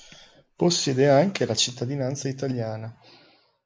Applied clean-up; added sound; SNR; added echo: neural mask model Resemble Enhance denoiser.